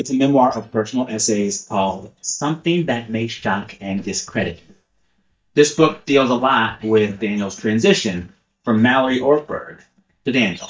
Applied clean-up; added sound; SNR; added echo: neural mask model DeepFilterNet 3.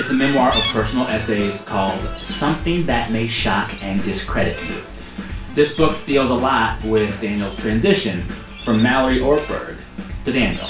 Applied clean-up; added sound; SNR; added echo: none; Chirp, tweet; 14 dB; reverberation time 0.3 s.